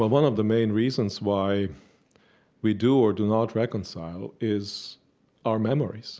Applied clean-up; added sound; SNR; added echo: none; none; none; none.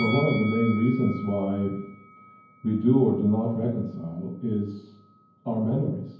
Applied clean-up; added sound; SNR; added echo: none; Bell; 15 dB; reverberation time 0.9 s.